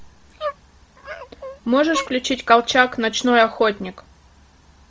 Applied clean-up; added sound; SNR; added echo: none; Dog; 14 dB; none.